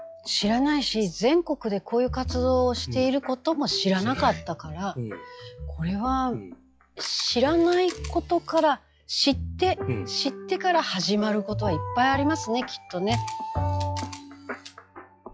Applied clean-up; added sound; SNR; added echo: classical method log-MMSE.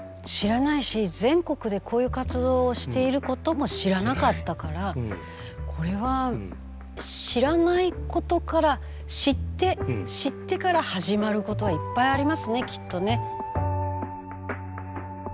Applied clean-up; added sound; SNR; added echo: none; none; none; none.